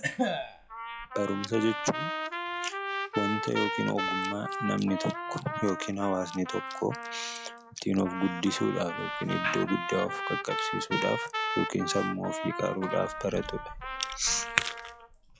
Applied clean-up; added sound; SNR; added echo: classical method log-MMSE.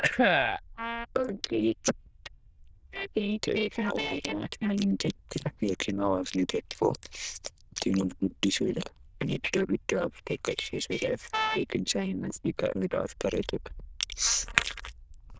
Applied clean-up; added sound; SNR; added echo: neural diffusion model UNIVERSE++.